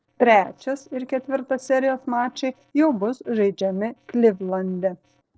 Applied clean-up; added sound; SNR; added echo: neural separator model SepFormer DNS4.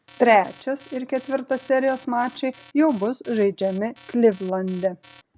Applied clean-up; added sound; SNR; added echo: none; Alarm; 16 dB; none.